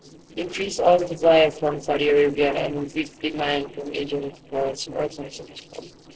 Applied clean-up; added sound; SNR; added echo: neural separator model SepFormer DNS4.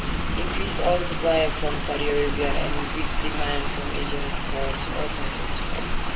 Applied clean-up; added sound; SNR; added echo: none; Rain; -5 dB; reverberation time 0.2 s.